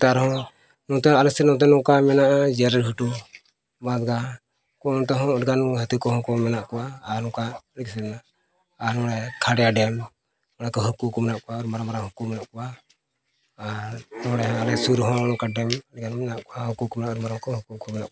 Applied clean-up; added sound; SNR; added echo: none; none; none; none.